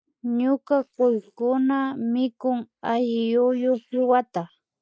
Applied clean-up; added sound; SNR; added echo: neural mask model Resemble Enhance denoiser.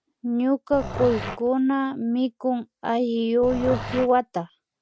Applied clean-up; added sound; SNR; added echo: none; Growling; 9 dB; none.